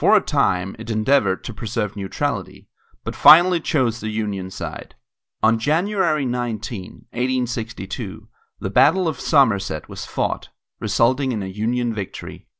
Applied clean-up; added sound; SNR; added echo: none; none; none; none.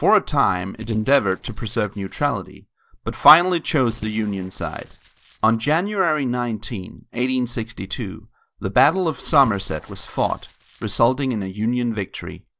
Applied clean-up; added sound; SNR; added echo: neural separator model SepFormer DNS4.